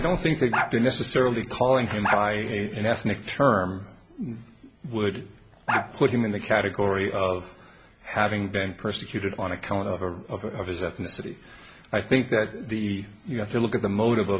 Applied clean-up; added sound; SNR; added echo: none; Bark; 5 dB; none.